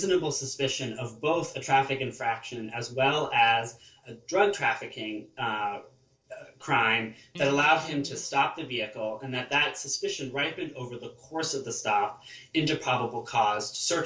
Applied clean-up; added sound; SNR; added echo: neural separator model SepFormer DNS4.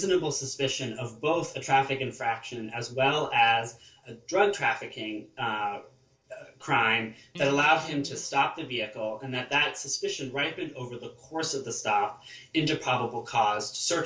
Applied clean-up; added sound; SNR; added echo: none; Electric guitar; 15 dB; reverberation time 0.2 s.